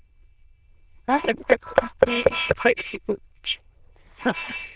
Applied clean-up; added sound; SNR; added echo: neural diffusion model UNIVERSE++.